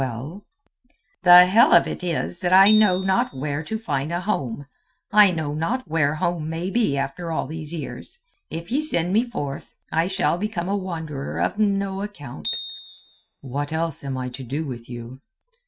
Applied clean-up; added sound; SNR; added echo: neural mask model RNNoise.